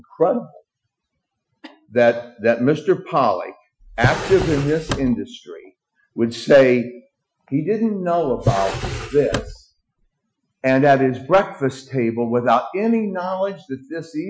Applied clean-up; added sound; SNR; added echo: classical method Wiener filter.